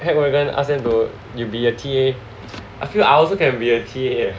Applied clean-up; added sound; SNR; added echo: none; none; none; none.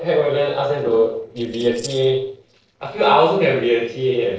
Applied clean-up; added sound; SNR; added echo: neural separator model SepFormer DNS4.